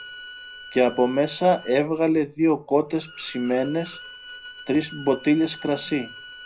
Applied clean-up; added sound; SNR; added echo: none; Bowed string instrument; 18 dB; reverberation time 0.4 s.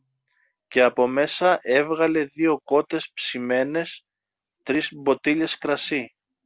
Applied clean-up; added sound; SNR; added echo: none; none; none; none.